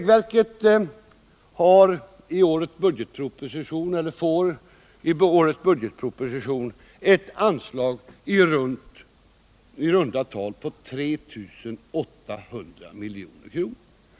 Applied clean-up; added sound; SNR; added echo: none; none; none; none.